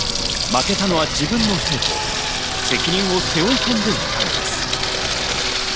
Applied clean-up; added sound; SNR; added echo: none; Sink (filling or washing) / Water tap, faucet; 0 dB; none.